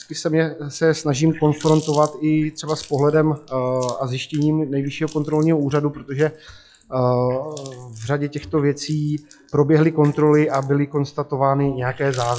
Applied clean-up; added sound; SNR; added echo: classical method log-MMSE.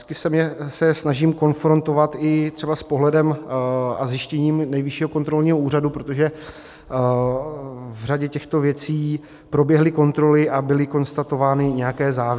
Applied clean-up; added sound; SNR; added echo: none; none; none; none.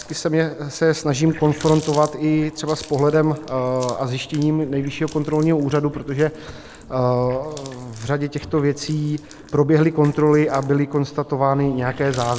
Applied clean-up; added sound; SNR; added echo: none; Water tap, faucet; 20 dB; none.